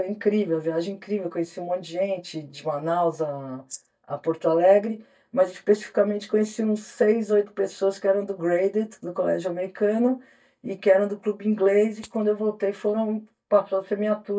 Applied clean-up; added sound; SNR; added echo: neural mask model DeepFilterNet 3.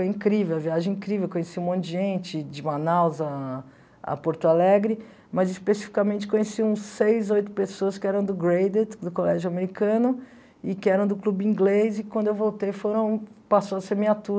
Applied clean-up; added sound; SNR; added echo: none; none; none; none.